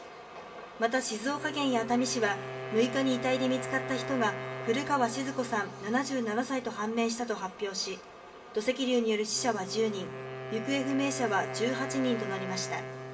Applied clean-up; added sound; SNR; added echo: none; Wind instrument, woodwind instrument; 10 dB; reverberation time 0.8 s.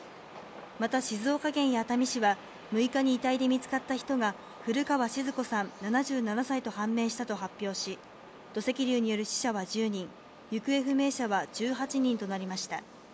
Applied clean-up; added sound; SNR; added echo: none; none; none; none.